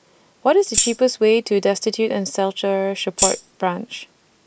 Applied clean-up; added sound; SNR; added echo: none; Tambourine; 2 dB; none.